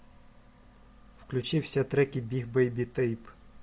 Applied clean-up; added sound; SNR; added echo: none; none; none; none.